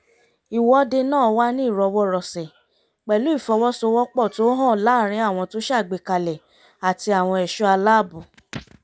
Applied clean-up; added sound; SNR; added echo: none; none; none; none.